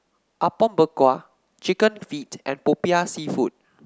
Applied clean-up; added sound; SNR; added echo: none; none; none; none.